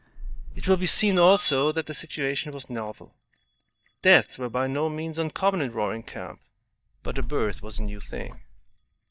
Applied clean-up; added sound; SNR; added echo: neural mask model DeepFilterNet 3.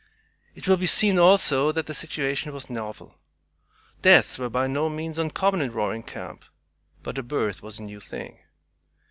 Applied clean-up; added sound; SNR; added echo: none; none; none; none.